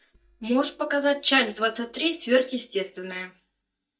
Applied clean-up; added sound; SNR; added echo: neural mask model DeepFilterNet 3.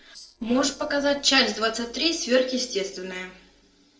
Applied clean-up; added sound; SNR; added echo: neural separator model SepFormer DNS4.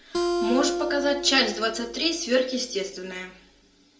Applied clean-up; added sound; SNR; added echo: none; Acoustic guitar; 5 dB; reverberation time 0.2 s.